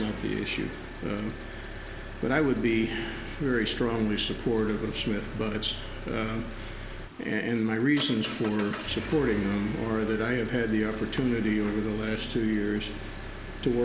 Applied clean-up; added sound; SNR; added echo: none; Engine; 10 dB; none.